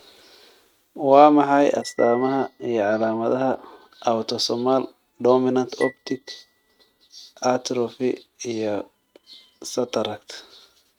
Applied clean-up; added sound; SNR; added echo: neural mask model RNNoise.